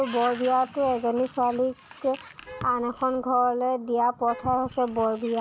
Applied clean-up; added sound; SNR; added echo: none; Sliding door + Traffic noise, roadway noise / Vehicle horn, car horn, honking; 20 dB; none.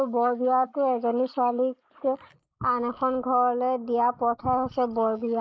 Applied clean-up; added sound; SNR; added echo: neural mask model Resemble Enhance denoiser.